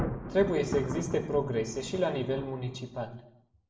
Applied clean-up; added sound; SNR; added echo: none; Thunder; 8 dB; reverberation time 0.7 s.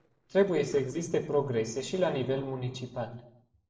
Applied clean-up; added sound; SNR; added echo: neural separator model SepFormer DNS4.